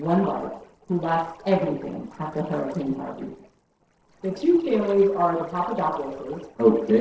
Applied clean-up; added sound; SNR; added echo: neural separator model SepFormer DNS4.